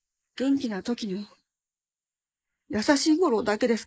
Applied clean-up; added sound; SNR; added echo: neural mask model Resemble Enhance denoiser.